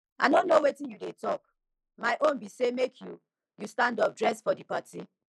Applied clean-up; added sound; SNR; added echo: neural mask model Resemble Enhance denoiser.